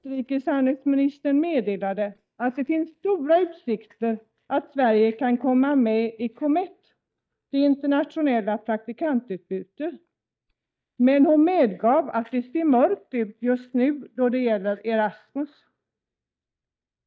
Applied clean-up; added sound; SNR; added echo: neural mask model DeepFilterNet 3.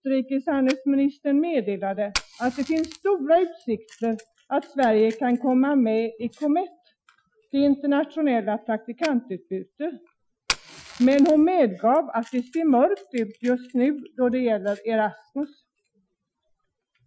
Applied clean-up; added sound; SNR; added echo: classical method Wiener filter.